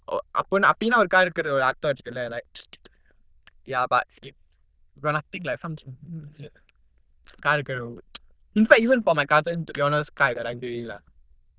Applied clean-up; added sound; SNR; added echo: neural diffusion model UNIVERSE++.